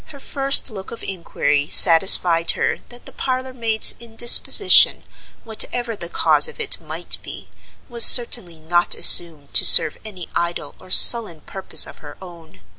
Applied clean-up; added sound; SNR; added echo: none; none; none; none.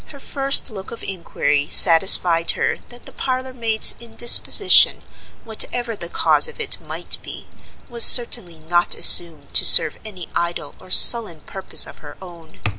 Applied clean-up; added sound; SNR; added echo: none; Alarm; 17 dB; none.